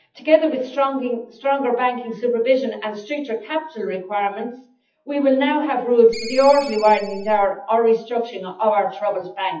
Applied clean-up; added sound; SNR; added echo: classical method WPE with log-MMSE.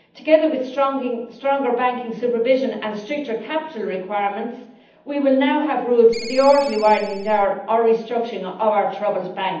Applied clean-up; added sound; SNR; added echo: none; Ringtone; 14 dB; reverberation time 0.8 s.